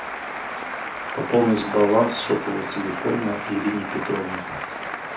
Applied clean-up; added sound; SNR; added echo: none; Applause; 9 dB; reverberation time 0.4 s.